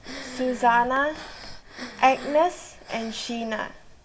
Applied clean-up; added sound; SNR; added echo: none; Breathing; 15 dB; reverberation time 0.3 s.